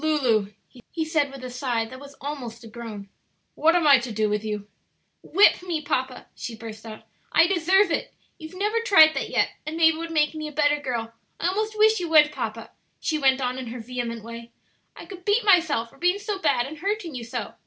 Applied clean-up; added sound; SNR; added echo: none; none; none; none.